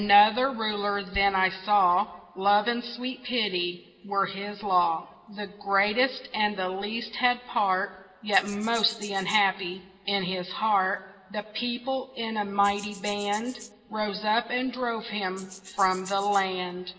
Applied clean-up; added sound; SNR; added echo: none; Rattle (instrument); 18 dB; reverberation time 1.9 s.